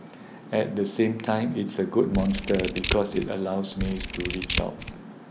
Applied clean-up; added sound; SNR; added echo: none; Scissors; 4 dB; none.